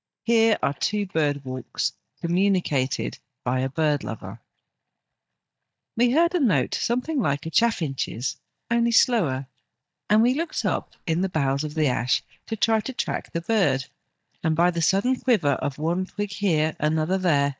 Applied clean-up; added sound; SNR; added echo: neural mask model DeepFilterNet 3.